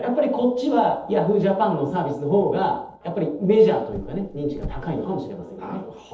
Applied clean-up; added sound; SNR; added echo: neural separator model SepFormer DNS4.